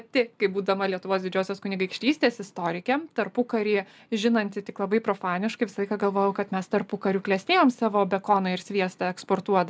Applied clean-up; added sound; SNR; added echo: none; none; none; none.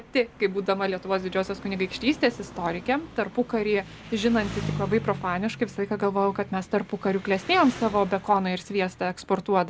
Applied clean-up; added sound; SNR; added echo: none; Engine; 14 dB; none.